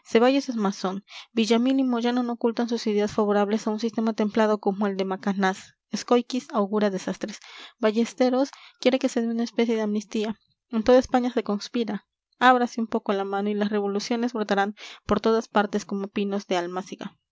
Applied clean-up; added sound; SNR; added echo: none; none; none; none.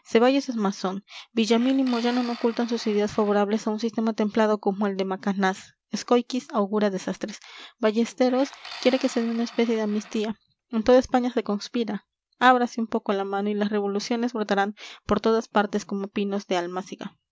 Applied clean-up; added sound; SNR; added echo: none; Tools; 19 dB; none.